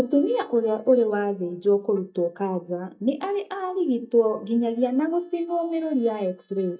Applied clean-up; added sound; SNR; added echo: neural mask model DeepFilterNet 3.